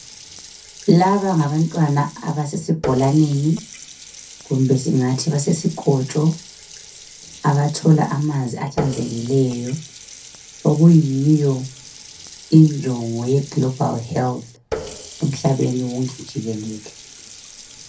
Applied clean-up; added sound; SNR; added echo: none; Water tap, faucet; 17 dB; reverberation time 0.3 s.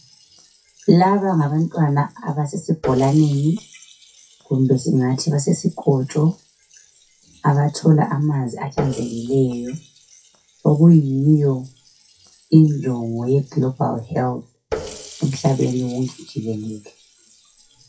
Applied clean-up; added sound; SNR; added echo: classical method WPE with log-MMSE.